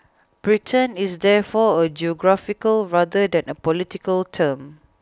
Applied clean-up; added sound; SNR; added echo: none; none; none; none.